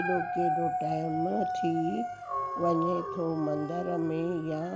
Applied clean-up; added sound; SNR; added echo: none; Dog; 2 dB; none.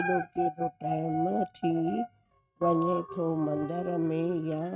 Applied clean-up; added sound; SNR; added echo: neural mask model RNNoise.